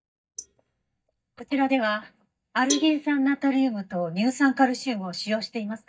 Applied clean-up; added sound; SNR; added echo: neural mask model DeepFilterNet 3.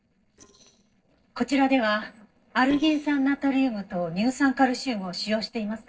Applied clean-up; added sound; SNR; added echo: neural separator model SepFormer DNS4.